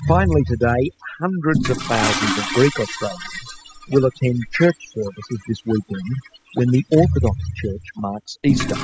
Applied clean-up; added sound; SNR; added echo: classical method spectral subtraction.